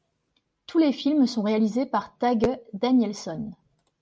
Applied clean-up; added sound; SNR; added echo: none; none; none; none.